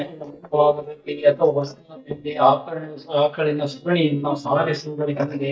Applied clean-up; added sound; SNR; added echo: neural mask model DeepFilterNet 3.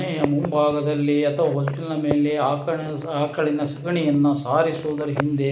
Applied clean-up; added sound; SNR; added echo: none; none; none; none.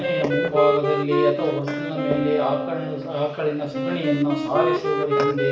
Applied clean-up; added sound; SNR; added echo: none; Wind instrument, woodwind instrument; 2 dB; reverberation time 0.7 s.